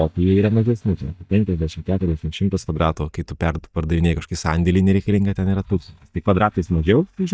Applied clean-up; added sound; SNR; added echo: neural mask model DeepFilterNet 3.